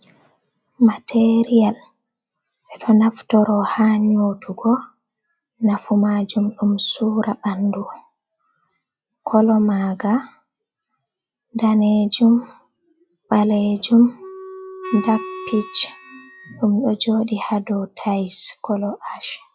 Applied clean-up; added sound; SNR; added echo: classical method log-MMSE.